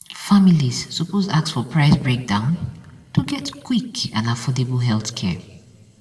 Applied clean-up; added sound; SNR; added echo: none; none; none; reverberation time 1.3 s.